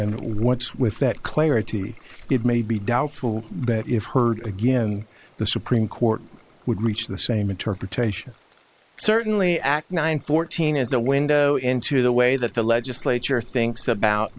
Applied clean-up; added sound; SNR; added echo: neural mask model Resemble Enhance denoiser.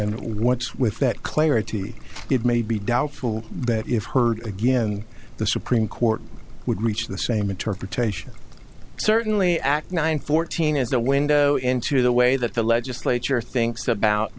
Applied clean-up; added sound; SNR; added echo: none; Trickle, dribble; 12 dB; none.